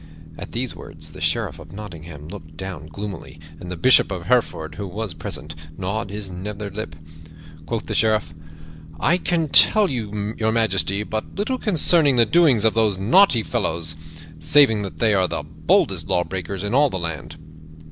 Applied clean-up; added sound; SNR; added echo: none; Boat, Water vehicle; 15 dB; none.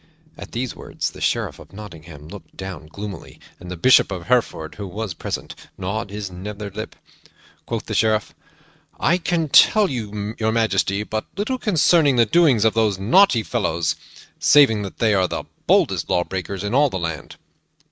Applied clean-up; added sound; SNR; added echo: neural mask model RNNoise.